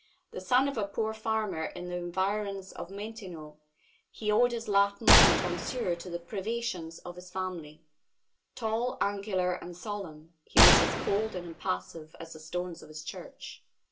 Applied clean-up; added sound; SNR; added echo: none; Gunshot, gunfire; -3 dB; reverberation time 0.2 s.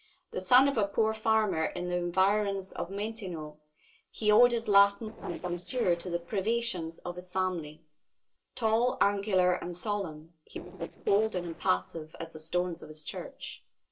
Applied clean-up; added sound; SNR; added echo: neural separator model SepFormer DNS4.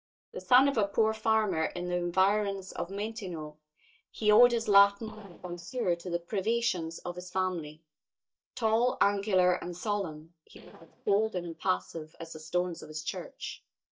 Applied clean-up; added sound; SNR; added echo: neural mask model DeepFilterNet 3.